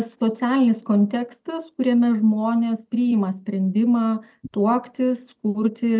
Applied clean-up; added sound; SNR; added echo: none; none; none; none.